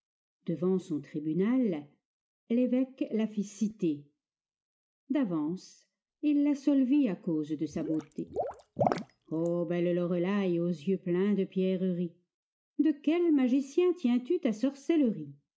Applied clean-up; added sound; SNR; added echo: neural mask model RNNoise.